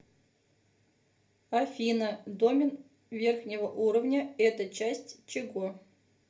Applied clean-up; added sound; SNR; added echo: none; none; none; reverberation time 0.3 s.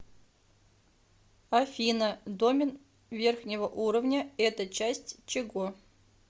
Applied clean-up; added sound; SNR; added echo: none; none; none; none.